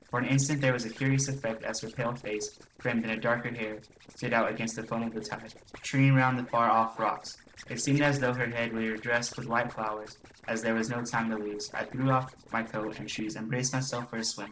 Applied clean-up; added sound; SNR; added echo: neural separator model SepFormer DNS4.